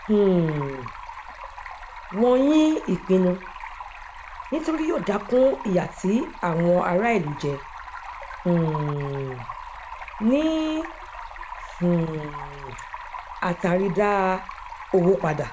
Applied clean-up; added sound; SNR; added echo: none; Stream; 13 dB; none.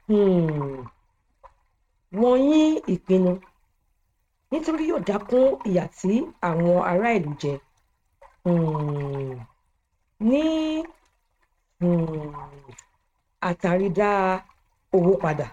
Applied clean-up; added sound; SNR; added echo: neural mask model RNNoise.